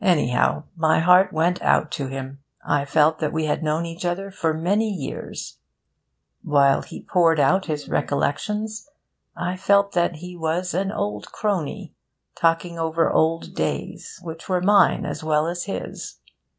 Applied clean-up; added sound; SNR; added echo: none; none; none; none.